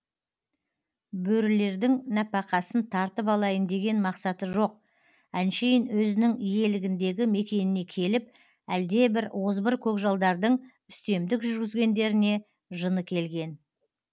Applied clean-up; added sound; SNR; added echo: none; none; none; none.